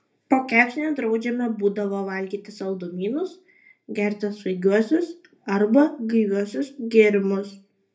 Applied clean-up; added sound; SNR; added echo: none; none; none; reverberation time 0.3 s.